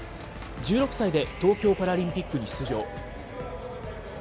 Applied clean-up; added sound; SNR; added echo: none; Livestock, farm animals, working animals; 19 dB; none.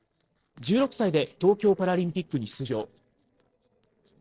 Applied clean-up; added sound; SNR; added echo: neural separator model SepFormer DNS4.